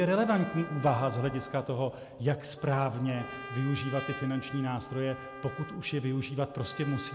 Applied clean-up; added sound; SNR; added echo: none; Trumpet; 14 dB; none.